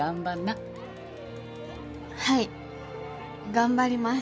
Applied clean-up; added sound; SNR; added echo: none; Crowd; 18 dB; none.